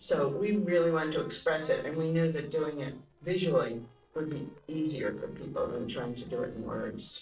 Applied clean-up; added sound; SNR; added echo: neural separator model SepFormer DNS4.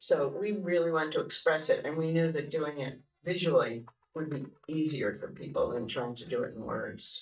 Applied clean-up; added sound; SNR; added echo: neural mask model DeepFilterNet 3.